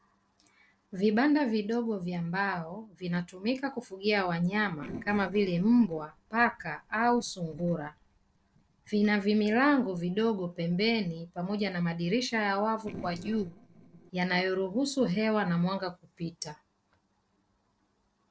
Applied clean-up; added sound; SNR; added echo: neural separator model SepFormer DNS4.